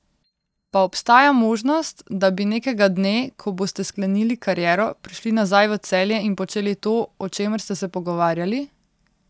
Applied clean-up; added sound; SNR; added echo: neural mask model DeepFilterNet 3.